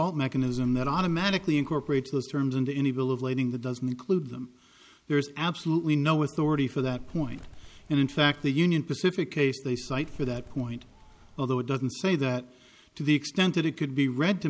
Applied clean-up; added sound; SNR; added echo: none; Bird; 16 dB; none.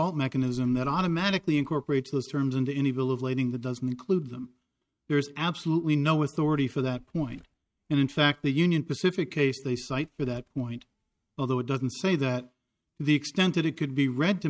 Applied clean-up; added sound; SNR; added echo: neural mask model RNNoise.